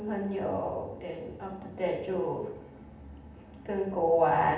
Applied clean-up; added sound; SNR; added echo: none; none; none; reverberation time 0.8 s.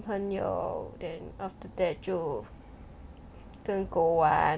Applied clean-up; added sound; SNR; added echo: none; none; none; none.